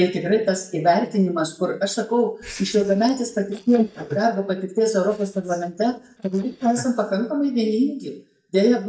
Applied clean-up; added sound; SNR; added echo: neural mask model DeepFilterNet 3.